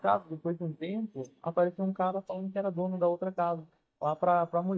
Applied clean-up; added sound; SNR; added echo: neural mask model DeepFilterNet 3.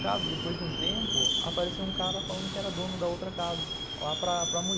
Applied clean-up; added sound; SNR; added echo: none; Subway, metro, underground; -1 dB; none.